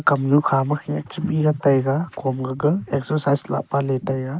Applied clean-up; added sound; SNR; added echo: neural mask model Resemble Enhance denoiser.